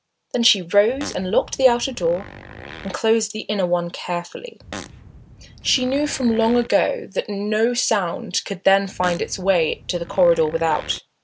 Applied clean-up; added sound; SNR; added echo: none; Fart; 16 dB; none.